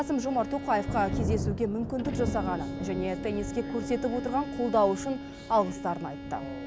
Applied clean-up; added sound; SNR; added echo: none; Bowed string instrument + Thunder; 5 dB; none.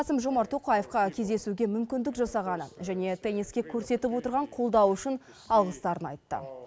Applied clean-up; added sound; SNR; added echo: none; none; none; none.